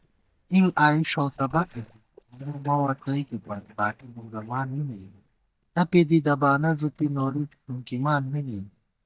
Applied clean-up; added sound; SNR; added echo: neural mask model DeepFilterNet 3.